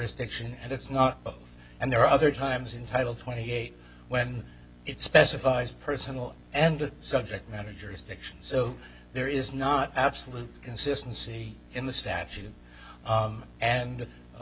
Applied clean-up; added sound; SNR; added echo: none; none; none; none.